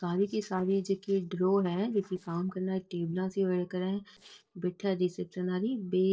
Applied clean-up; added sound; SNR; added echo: neural separator model SepFormer DNS4.